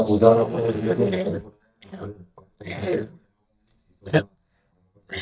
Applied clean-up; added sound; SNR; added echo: neural mask model DeepFilterNet 3.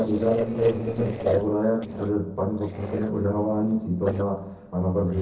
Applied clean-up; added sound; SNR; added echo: neural separator model SepFormer DNS4.